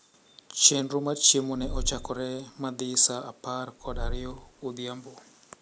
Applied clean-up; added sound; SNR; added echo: none; Purr; 9 dB; none.